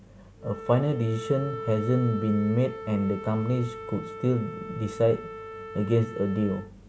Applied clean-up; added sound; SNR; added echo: none; Wind instrument, woodwind instrument; 11 dB; none.